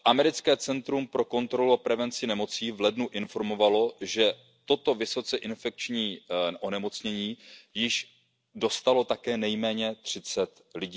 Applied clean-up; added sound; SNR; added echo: none; none; none; none.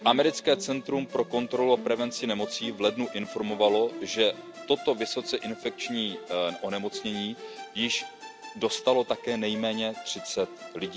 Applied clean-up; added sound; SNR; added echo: none; Musical instrument; 13 dB; none.